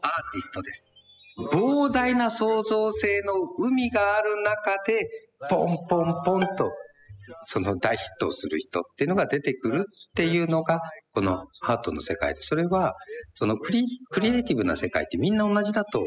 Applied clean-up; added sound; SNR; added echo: classical method spectral subtraction.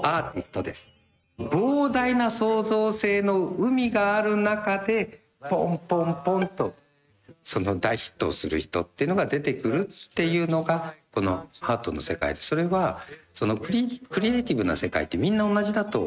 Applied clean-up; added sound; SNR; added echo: neural mask model RNNoise.